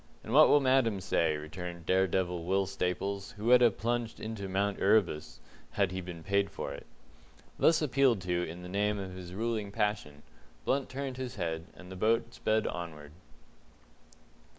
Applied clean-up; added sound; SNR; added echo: none; none; none; none.